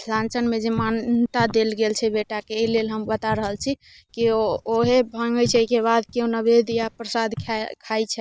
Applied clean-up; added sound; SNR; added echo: none; Walk, footsteps; 16 dB; none.